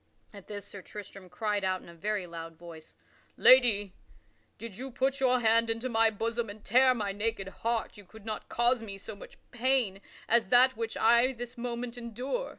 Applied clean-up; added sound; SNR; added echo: none; none; none; none.